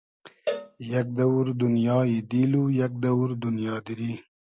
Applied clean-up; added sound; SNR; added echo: none; Cowbell; 12 dB; none.